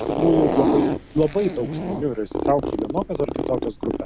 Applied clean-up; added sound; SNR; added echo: none; Zipper (clothing); 1 dB; none.